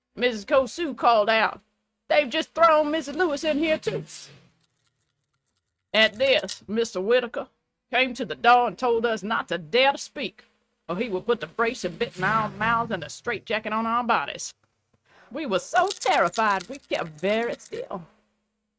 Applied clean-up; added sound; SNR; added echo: neural mask model RNNoise.